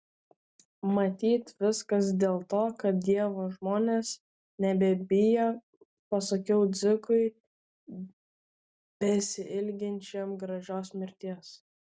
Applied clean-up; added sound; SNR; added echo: none; none; none; none.